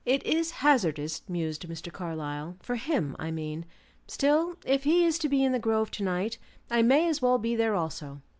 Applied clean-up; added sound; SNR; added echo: none; none; none; none.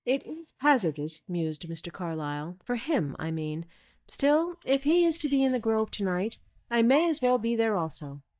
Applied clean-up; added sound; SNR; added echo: neural mask model DeepFilterNet 3.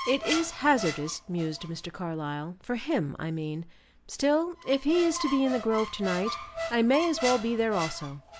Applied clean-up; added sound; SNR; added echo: none; Squeak; 10 dB; none.